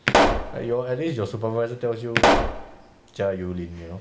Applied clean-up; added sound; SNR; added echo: none; Explosion; -5 dB; none.